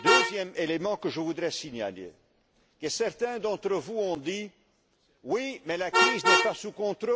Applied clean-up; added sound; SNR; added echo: none; Vehicle horn, car horn, honking; 0 dB; none.